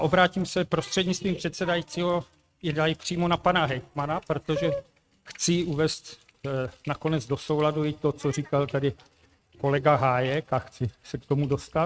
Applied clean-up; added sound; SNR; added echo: neural mask model RNNoise.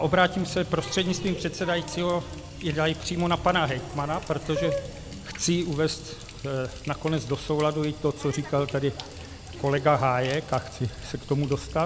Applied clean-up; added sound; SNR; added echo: none; Water tap, faucet; 11 dB; none.